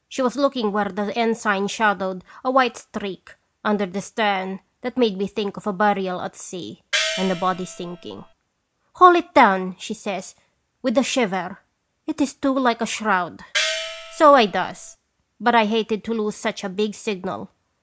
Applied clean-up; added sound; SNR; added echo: none; Gong; 6 dB; none.